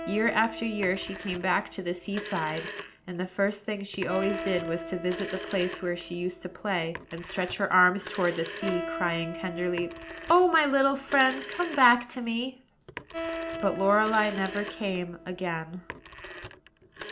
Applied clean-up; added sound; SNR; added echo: none; Telephone + Acoustic guitar; 10 dB; none.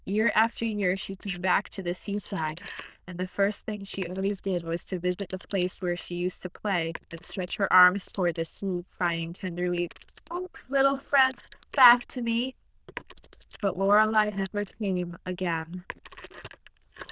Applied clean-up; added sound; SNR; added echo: neural diffusion model UNIVERSE++.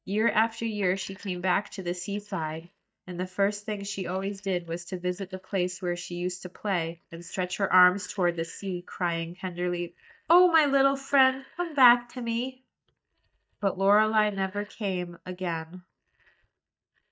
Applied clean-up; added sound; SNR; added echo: neural mask model DeepFilterNet 3.